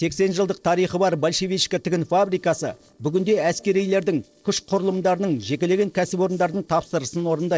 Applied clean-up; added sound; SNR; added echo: neural separator model SepFormer DNS4.